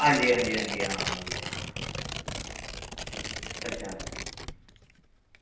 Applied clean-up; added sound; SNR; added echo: none; Tearing; 4 dB; reverberation time 0.9 s.